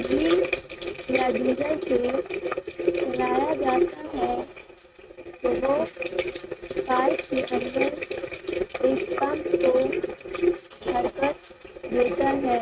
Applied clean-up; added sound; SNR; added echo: neural mask model RNNoise.